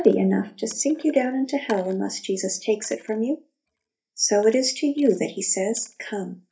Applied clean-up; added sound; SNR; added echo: neural mask model DeepFilterNet 3.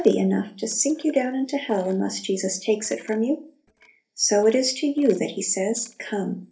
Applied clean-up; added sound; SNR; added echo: neural separator model SepFormer DNS4.